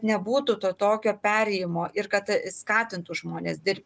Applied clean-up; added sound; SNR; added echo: none; none; none; none.